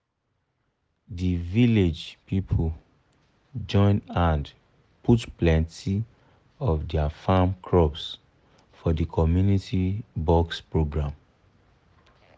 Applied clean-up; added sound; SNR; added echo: none; none; none; none.